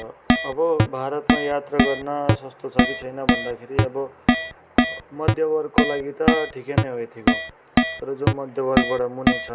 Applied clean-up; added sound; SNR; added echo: none; Keyboard (musical); -4 dB; none.